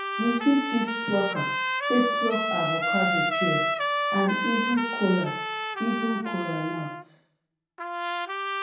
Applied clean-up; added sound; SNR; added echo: none; Trumpet; 0 dB; reverberation time 0.6 s.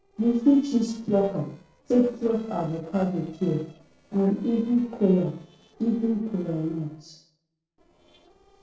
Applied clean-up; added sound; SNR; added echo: neural separator model SepFormer DNS4.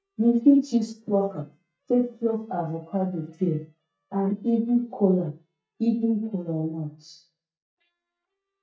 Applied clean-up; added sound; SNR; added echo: neural mask model DeepFilterNet 3.